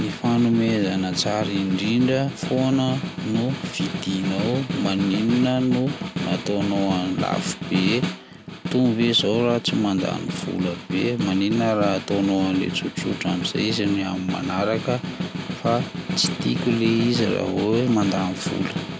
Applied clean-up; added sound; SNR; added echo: none; Snare drum; 6 dB; none.